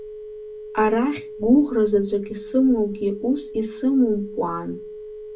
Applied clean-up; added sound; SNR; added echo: none; Telephone; 14 dB; reverberation time 0.2 s.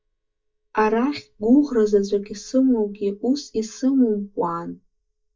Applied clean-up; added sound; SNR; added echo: neural mask model DeepFilterNet 3.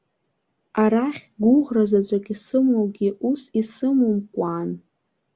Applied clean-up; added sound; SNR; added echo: none; none; none; none.